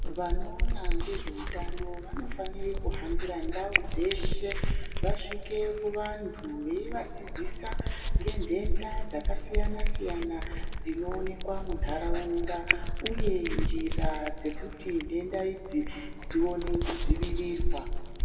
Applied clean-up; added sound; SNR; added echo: none; Cat; -5 dB; reverberation time 2.0 s.